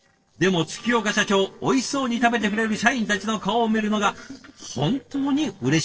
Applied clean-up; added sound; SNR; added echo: neural separator model SepFormer DNS4.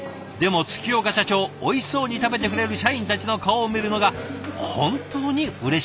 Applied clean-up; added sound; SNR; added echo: none; none; none; none.